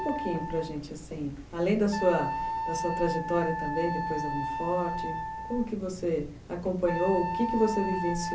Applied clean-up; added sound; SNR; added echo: none; Wind instrument, woodwind instrument; 4 dB; none.